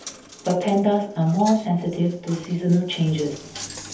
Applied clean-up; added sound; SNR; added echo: none; Coin (dropping); 18 dB; reverberation time 0.7 s.